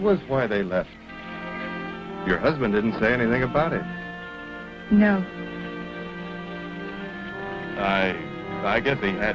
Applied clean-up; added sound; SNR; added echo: none; Brass instrument; 14 dB; none.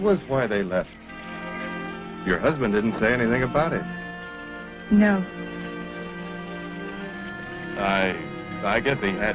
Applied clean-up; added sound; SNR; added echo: none; none; none; none.